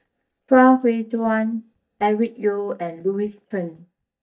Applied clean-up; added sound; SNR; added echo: neural mask model DeepFilterNet 3.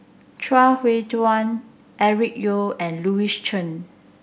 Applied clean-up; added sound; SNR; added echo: none; none; none; none.